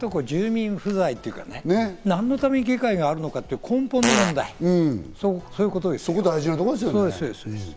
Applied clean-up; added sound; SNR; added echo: none; Fart; 2 dB; none.